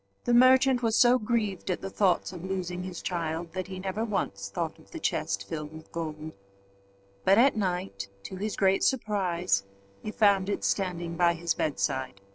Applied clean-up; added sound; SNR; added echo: neural separator model SepFormer DNS4.